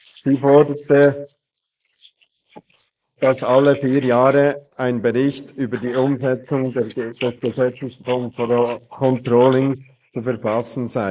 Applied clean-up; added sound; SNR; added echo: neural mask model Resemble Enhance denoiser.